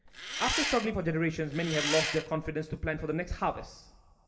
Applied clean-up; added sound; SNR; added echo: none; Engine; 2 dB; reverberation time 2.0 s.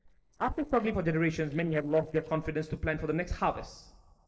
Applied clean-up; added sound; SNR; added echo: neural separator model SepFormer DNS4.